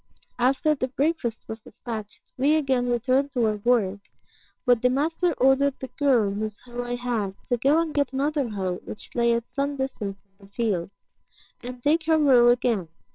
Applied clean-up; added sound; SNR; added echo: neural separator model SepFormer WHAMR!.